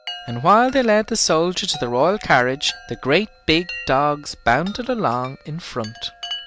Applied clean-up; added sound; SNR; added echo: none; Chime; 17 dB; none.